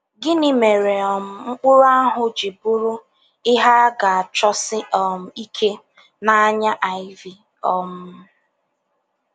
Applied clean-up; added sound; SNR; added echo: none; none; none; none.